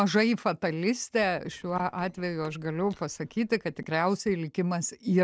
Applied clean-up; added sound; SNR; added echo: neural separator model SepFormer DNS4.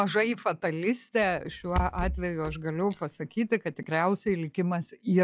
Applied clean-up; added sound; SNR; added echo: classical method log-MMSE.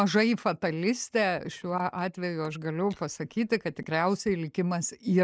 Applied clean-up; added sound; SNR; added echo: neural mask model Resemble Enhance denoiser.